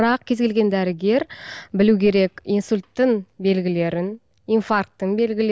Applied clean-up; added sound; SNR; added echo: none; none; none; none.